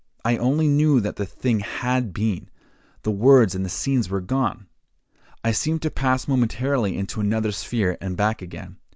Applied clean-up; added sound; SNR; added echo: none; none; none; none.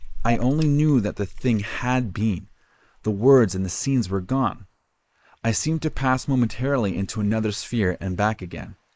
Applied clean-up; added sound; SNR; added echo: neural mask model Resemble Enhance denoiser.